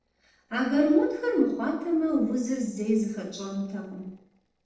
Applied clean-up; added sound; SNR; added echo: neural separator model SepFormer DNS4.